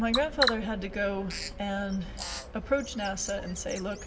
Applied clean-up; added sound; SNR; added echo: none; Bird vocalization, bird call, bird song; 6 dB; reverberation time 1.5 s.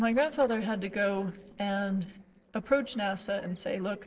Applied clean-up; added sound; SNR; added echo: neural separator model SepFormer DNS4.